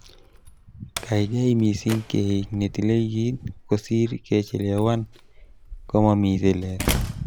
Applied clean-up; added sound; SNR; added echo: none; Slam; 11 dB; none.